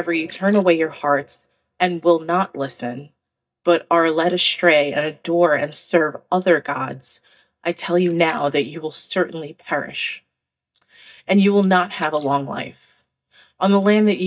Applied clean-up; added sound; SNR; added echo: neural mask model DeepFilterNet 3.